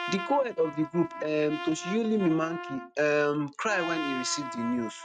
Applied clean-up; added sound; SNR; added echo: neural mask model RNNoise.